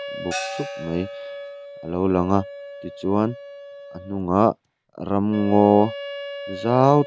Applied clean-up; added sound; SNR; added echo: none; Wind instrument, woodwind instrument + Gong; 12 dB; none.